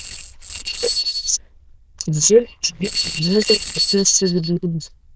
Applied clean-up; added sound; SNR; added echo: neural diffusion model UNIVERSE++.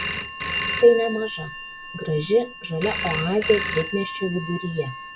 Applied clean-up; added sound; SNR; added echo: none; Telephone; -1 dB; none.